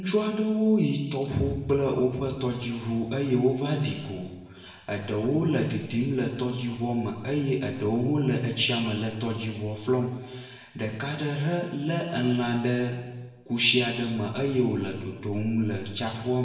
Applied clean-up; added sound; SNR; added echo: none; none; none; reverberation time 1.1 s.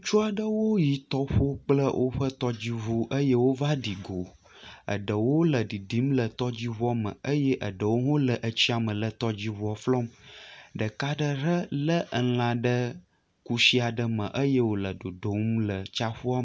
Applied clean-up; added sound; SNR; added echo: none; none; none; none.